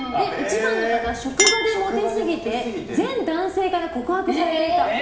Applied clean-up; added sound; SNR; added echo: none; Chink, clink; 8 dB; reverberation time 0.8 s.